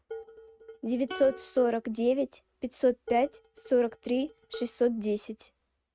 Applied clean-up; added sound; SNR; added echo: neural mask model RNNoise.